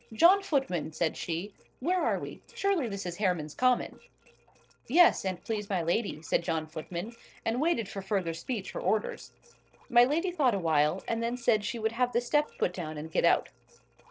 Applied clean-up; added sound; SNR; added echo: neural separator model SepFormer DNS4.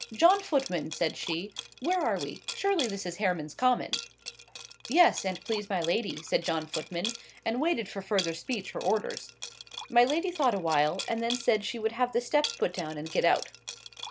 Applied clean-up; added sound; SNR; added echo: none; Liquid; 12 dB; none.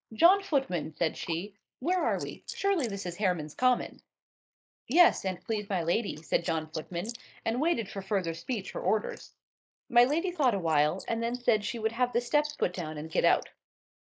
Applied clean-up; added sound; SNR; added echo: neural mask model Resemble Enhance denoiser.